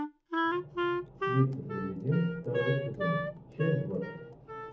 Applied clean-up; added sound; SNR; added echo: none; Wind instrument, woodwind instrument; 3 dB; reverberation time 0.7 s.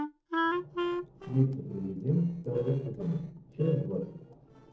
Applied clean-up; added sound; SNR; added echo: neural separator model SepFormer DNS4.